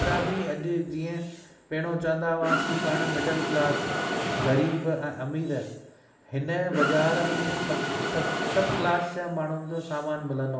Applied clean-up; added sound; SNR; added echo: none; Mechanisms; 3 dB; reverberation time 0.8 s.